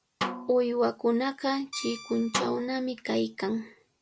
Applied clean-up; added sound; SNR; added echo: none; Snare drum + Guitar; 10 dB; none.